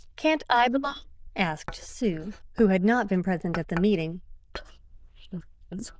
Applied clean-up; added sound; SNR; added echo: neural diffusion model UNIVERSE++.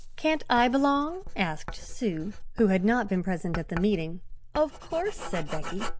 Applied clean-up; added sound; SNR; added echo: none; Writing; 8 dB; none.